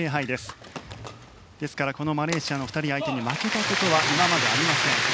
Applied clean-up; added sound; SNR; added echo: none; none; none; none.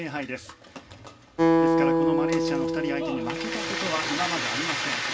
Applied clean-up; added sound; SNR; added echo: none; Acoustic guitar; -4 dB; reverberation time 0.1 s.